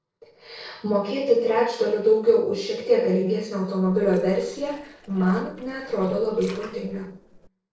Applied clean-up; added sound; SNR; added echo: neural separator model SepFormer DNS4.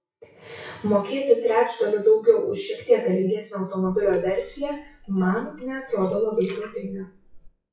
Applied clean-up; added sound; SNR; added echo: classical method WPE with log-MMSE.